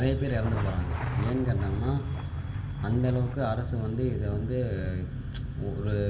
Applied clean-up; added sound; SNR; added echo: none; Thunder; 19 dB; reverberation time 1.9 s.